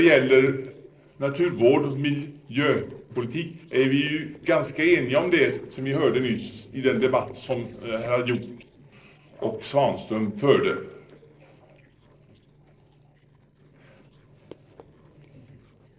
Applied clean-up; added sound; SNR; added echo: neural separator model SepFormer DNS4.